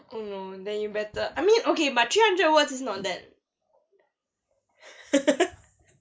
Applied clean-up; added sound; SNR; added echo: neural mask model Resemble Enhance denoiser.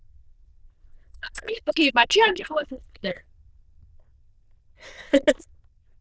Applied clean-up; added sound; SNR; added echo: neural diffusion model UNIVERSE++.